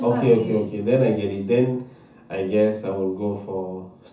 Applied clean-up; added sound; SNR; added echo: none; none; none; reverberation time 0.6 s.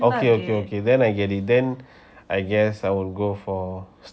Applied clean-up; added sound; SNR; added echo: none; none; none; none.